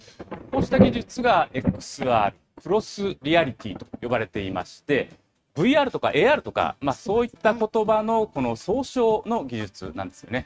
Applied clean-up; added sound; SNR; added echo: neural mask model RNNoise.